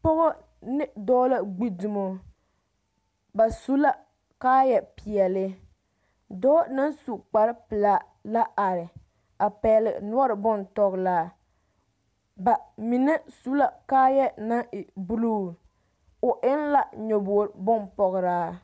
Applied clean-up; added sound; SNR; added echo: none; none; none; none.